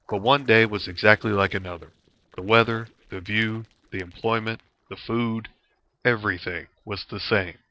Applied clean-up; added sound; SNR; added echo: neural separator model SepFormer DNS4.